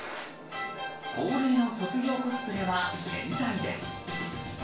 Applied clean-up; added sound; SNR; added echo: none; none; none; reverberation time 0.3 s.